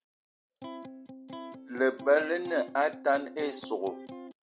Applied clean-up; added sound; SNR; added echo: none; Electric guitar; 13 dB; none.